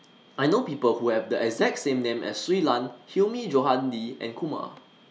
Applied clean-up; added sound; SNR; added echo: none; none; none; none.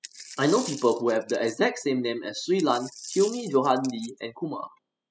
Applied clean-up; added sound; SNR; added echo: classical method spectral subtraction.